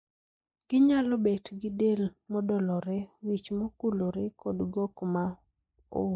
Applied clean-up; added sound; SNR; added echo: neural mask model Resemble Enhance denoiser.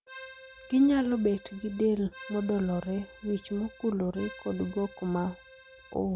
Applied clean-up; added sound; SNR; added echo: none; Accordion; 18 dB; none.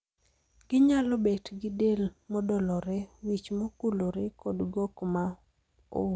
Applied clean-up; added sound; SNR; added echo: none; none; none; none.